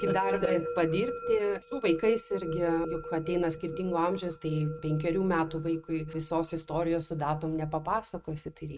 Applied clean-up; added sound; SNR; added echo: neural mask model RNNoise.